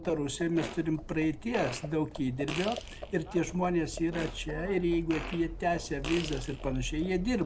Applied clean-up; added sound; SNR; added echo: none; Fart + Livestock, farm animals, working animals; 9 dB; none.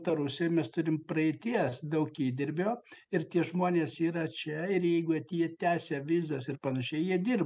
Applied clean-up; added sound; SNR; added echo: none; none; none; none.